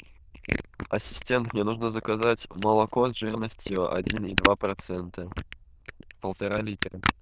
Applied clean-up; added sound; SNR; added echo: neural diffusion model UNIVERSE++.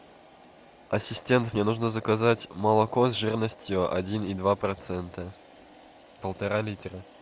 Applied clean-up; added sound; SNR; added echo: none; none; none; none.